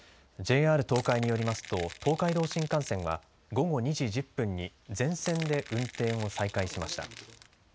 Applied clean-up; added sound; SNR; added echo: none; Crackle / Crushing; 15 dB; none.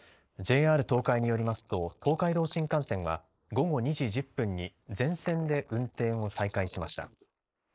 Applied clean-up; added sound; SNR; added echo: neural mask model Resemble Enhance denoiser.